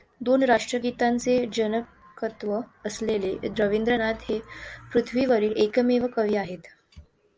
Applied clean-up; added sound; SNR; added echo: none; none; none; none.